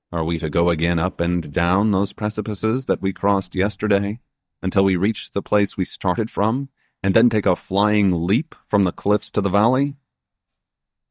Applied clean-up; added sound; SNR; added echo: neural mask model DeepFilterNet 3.